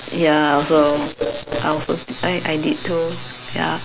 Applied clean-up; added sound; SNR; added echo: none; none; none; none.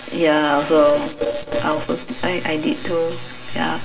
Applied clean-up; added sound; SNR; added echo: none; none; none; reverberation time 2.4 s.